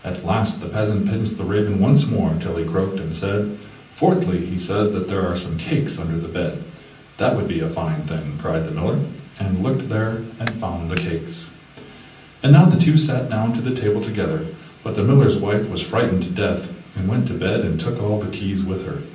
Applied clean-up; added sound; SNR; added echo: none; Clapping; 13 dB; reverberation time 0.6 s.